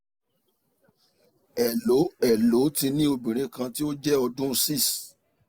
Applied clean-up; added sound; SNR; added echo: none; none; none; none.